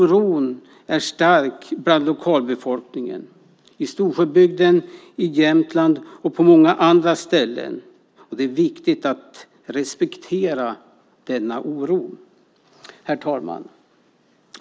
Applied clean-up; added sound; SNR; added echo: none; none; none; none.